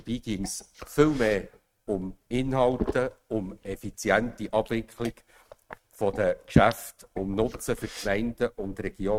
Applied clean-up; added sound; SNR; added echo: neural mask model RNNoise.